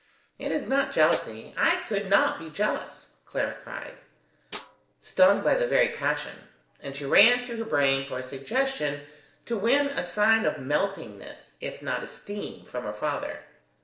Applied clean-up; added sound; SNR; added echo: neural separator model SepFormer DNS4.